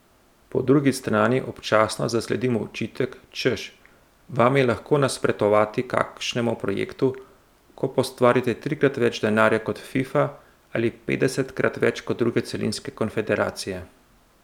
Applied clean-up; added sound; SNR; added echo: none; none; none; none.